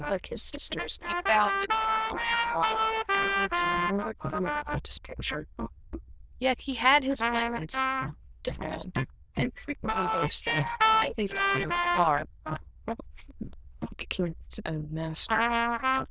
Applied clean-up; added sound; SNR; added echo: neural diffusion model UNIVERSE++.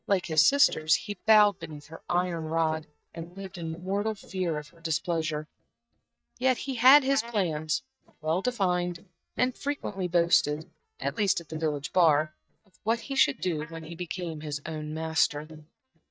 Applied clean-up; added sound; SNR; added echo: neural mask model DeepFilterNet 3.